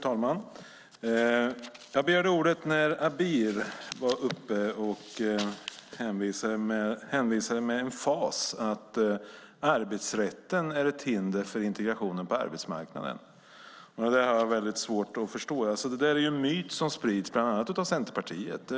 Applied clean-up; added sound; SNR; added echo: none; none; none; none.